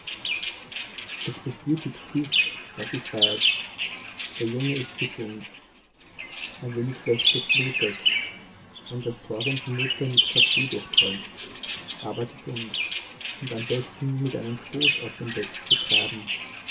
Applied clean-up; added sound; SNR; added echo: none; Bird vocalization, bird call, bird song; -5 dB; reverberation time 0.2 s.